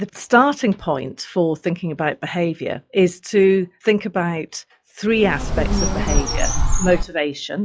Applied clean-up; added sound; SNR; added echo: classical method log-MMSE.